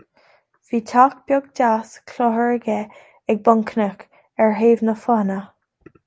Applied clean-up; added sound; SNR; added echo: none; none; none; none.